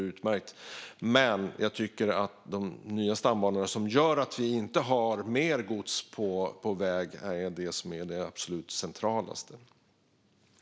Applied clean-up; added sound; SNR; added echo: none; none; none; none.